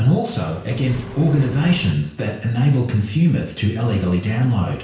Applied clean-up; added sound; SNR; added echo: none; Engine; 15 dB; reverberation time 0.5 s.